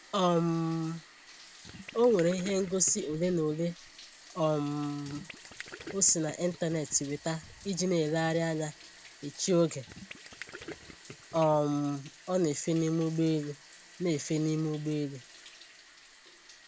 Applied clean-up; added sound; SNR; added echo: none; Bathtub (filling or washing) + Gurgling; 18 dB; none.